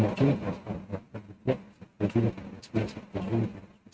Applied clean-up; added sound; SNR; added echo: neural mask model RNNoise.